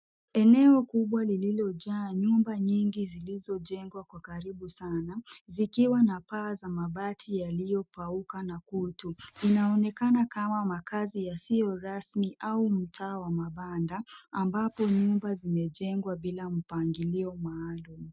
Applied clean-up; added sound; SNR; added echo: neural mask model RNNoise.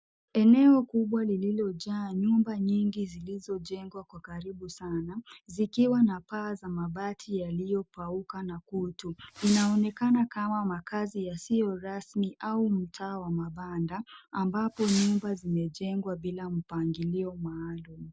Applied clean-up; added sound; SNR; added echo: none; Fireworks; 12 dB; none.